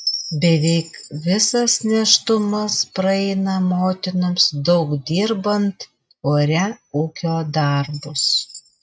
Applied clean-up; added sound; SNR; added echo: neural mask model RNNoise.